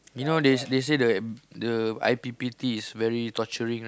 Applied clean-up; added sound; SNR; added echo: none; none; none; none.